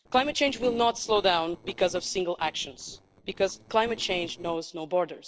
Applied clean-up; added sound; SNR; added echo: neural separator model SepFormer DNS4.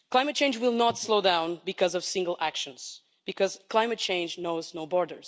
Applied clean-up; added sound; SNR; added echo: none; none; none; none.